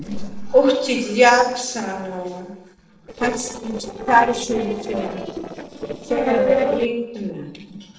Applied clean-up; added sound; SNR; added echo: neural separator model SepFormer DNS4.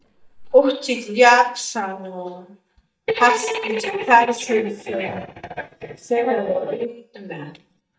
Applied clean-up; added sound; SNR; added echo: neural mask model DeepFilterNet 3.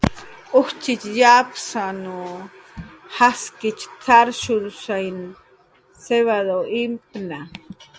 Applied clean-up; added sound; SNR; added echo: none; none; none; none.